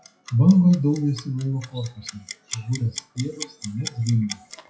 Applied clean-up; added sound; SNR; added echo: classical method WPE with log-MMSE.